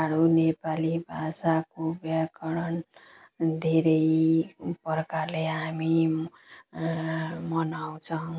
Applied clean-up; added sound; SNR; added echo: none; none; none; none.